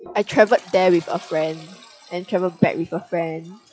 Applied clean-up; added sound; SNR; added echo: classical method log-MMSE.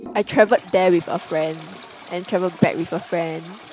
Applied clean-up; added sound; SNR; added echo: none; Toilet flush; 18 dB; none.